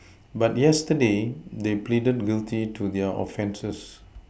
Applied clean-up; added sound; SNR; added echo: none; none; none; none.